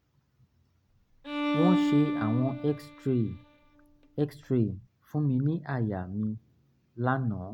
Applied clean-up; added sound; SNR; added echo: none; Bowed string instrument; 2 dB; none.